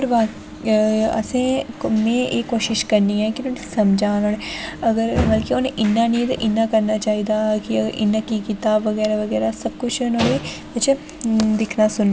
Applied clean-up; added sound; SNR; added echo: none; none; none; none.